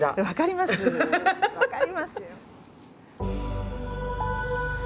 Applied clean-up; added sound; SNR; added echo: none; none; none; none.